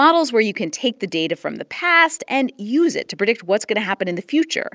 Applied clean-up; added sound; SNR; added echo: none; none; none; none.